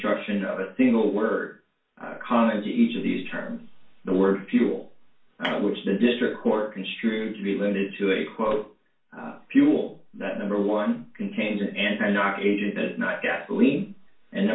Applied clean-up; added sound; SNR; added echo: none; none; none; reverberation time 0.3 s.